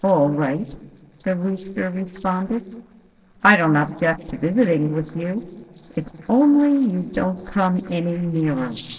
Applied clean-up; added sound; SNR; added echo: neural separator model SepFormer DNS4.